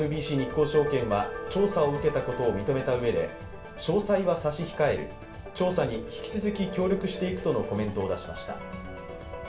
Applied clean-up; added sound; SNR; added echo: none; Telephone; 13 dB; reverberation time 0.3 s.